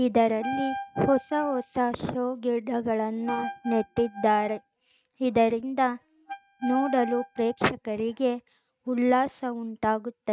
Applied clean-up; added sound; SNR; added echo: neural mask model RNNoise.